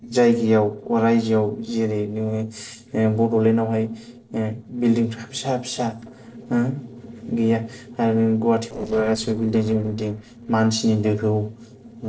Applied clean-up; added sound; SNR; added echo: neural separator model SepFormer DNS4.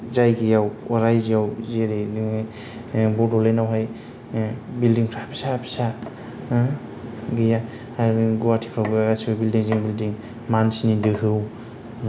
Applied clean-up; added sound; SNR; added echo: none; none; none; none.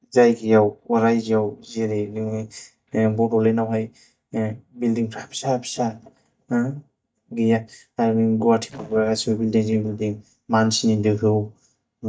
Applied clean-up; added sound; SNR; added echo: neural mask model DeepFilterNet 3.